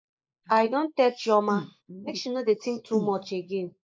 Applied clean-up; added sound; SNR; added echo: neural mask model Resemble Enhance denoiser.